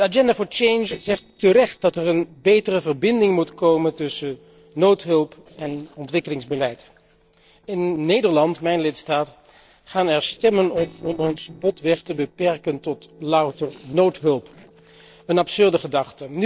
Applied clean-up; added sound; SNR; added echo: neural separator model SepFormer DNS4.